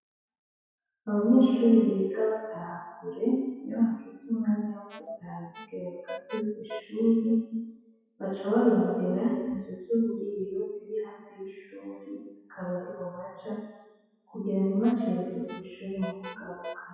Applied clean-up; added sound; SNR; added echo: classical method WPE with log-MMSE.